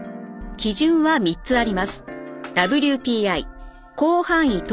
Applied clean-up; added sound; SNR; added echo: none; none; none; none.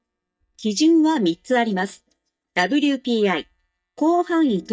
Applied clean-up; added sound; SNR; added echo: neural mask model DeepFilterNet 3.